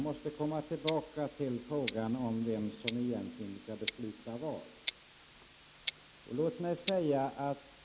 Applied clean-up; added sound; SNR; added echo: none; Tick-tock; -4 dB; none.